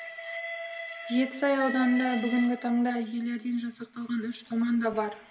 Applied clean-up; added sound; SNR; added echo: none; Train; 12 dB; reverberation time 1.6 s.